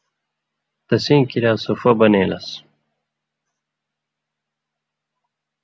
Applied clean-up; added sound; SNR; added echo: none; none; none; none.